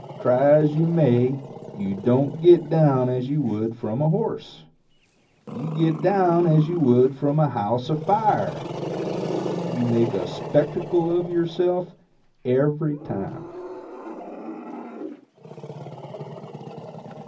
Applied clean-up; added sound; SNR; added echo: none; Growling; 12 dB; reverberation time 0.4 s.